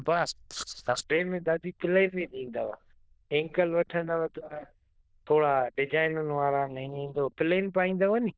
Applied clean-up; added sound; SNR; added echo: neural diffusion model UNIVERSE++.